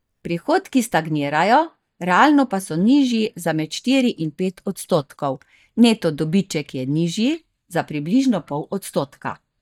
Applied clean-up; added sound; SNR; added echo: neural mask model DeepFilterNet 3.